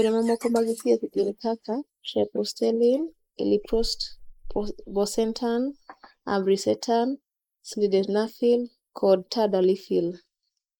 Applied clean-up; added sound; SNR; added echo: neural mask model Resemble Enhance denoiser.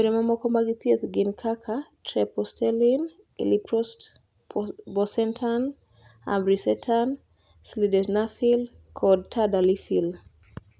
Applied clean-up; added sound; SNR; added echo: none; none; none; none.